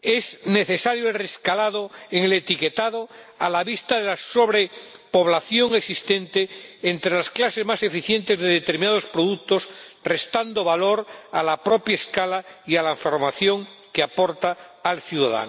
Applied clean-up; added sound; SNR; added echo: none; none; none; none.